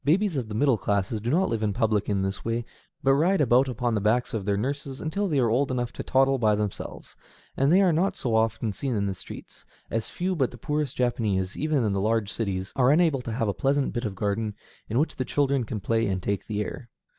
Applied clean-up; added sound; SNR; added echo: none; none; none; none.